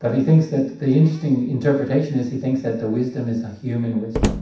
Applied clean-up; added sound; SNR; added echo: none; Slam; 12 dB; reverberation time 0.7 s.